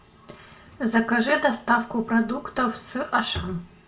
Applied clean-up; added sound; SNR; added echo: none; Drawer open or close; 20 dB; reverberation time 0.2 s.